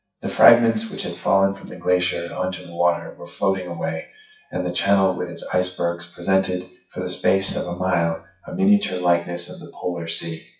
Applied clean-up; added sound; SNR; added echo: classical method WPE with log-MMSE.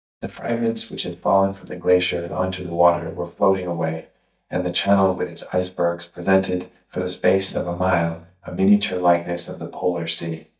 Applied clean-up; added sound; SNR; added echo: neural mask model DeepFilterNet 3.